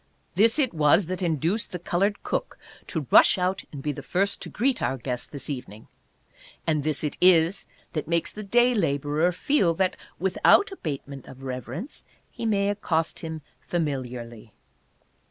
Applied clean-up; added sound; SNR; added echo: none; none; none; none.